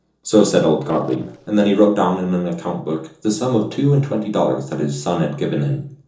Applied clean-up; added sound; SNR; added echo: neural separator model SepFormer DNS4.